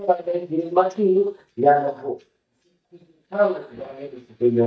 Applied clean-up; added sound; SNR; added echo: neural mask model DeepFilterNet 3.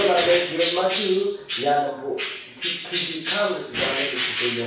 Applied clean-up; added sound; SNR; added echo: none; Bird; 1 dB; reverberation time 0.6 s.